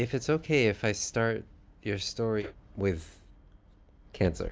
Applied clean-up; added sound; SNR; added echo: none; none; none; none.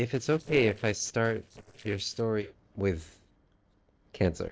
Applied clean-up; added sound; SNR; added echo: neural separator model SepFormer DNS4.